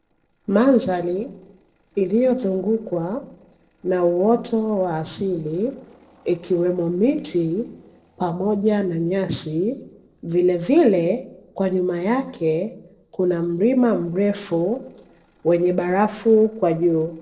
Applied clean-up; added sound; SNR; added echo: neural separator model SepFormer DNS4.